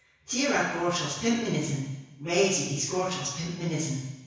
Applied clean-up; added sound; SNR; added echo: none; none; none; reverberation time 1.0 s.